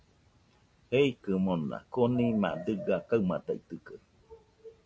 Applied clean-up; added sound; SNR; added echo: none; none; none; none.